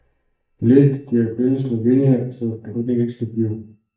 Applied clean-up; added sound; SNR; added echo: neural mask model DeepFilterNet 3.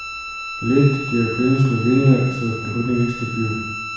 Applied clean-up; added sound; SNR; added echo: none; Bowed string instrument; 10 dB; reverberation time 1.1 s.